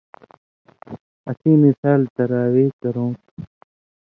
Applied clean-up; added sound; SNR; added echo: none; none; none; none.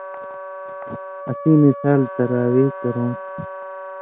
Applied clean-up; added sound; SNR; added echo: none; Wind instrument, woodwind instrument; 12 dB; none.